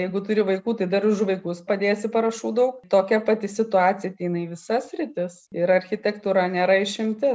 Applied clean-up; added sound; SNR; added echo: none; none; none; none.